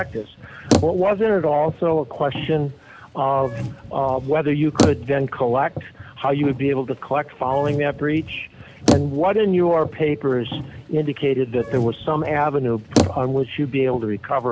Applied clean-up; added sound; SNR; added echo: none; Bicycle; 6 dB; none.